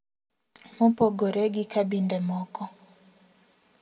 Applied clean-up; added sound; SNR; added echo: none; none; none; reverberation time 1.0 s.